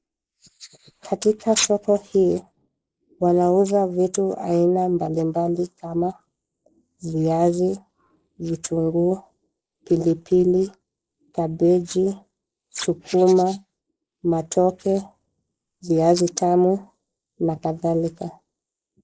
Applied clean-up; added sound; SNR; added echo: neural mask model Resemble Enhance denoiser.